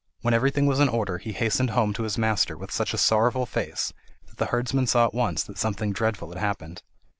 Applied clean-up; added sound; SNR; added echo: none; none; none; none.